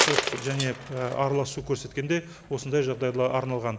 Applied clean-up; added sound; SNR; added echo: none; Coin (dropping); 5 dB; none.